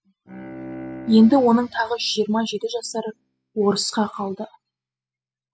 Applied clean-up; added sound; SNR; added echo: classical method spectral subtraction.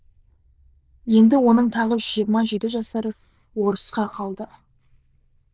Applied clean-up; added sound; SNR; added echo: neural diffusion model UNIVERSE++.